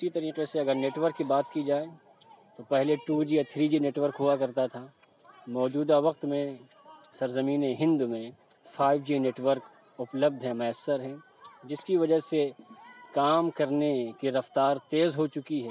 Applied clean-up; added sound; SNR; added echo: none; none; none; none.